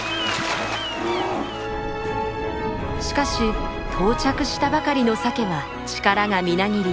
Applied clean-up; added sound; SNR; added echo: none; none; none; none.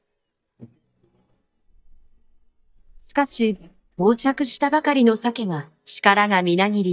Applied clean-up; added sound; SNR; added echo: neural mask model DeepFilterNet 3.